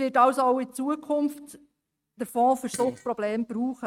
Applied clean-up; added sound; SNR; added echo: neural mask model RNNoise.